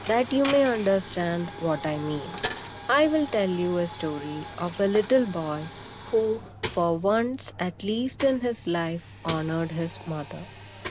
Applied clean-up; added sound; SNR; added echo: none; Coin (dropping); 11 dB; none.